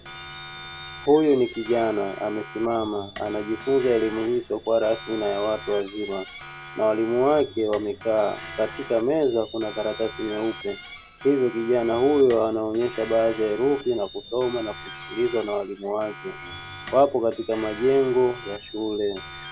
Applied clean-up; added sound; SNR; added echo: none; Squeak + Siren; 14 dB; none.